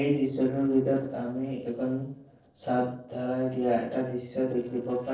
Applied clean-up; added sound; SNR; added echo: neural separator model SepFormer DNS4.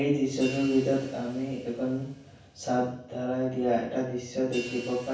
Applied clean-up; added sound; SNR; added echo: none; Hi-hat; 18 dB; reverberation time 0.7 s.